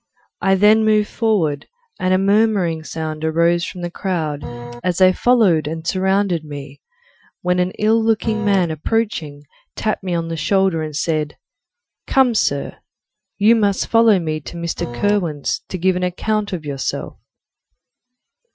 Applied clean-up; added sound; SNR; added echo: classical method Wiener filter.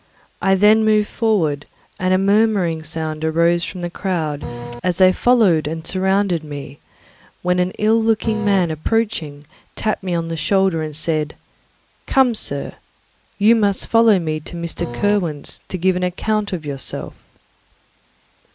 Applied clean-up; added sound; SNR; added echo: none; Printer; 7 dB; none.